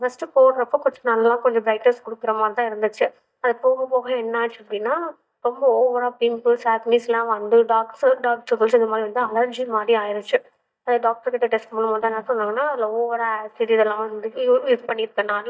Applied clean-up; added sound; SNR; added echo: neural mask model DeepFilterNet 3.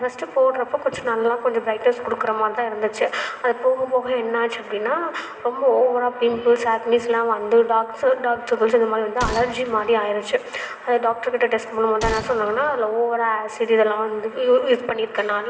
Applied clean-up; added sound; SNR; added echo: none; Gunshot, gunfire; 15 dB; reverberation time 2.7 s.